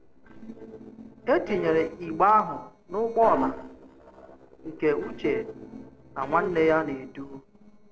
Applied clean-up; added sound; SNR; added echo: neural separator model SepFormer DNS4.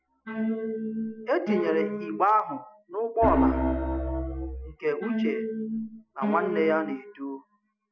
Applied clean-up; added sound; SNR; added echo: classical method Wiener filter.